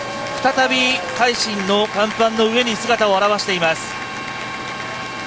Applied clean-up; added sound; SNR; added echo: none; Applause / Cheering; 12 dB; none.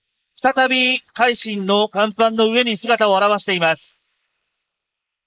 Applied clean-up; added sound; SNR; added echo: neural mask model Resemble Enhance denoiser.